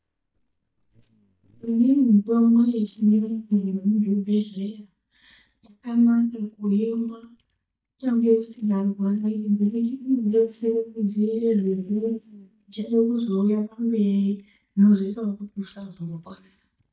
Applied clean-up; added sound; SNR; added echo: neural mask model DeepFilterNet 3.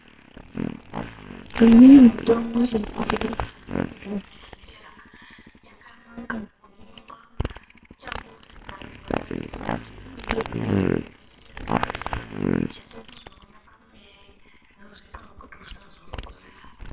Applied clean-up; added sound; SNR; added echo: neural separator model SepFormer WHAMR!.